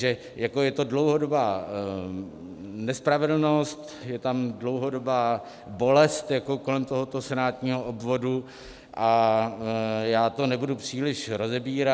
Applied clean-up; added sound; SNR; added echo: none; none; none; none.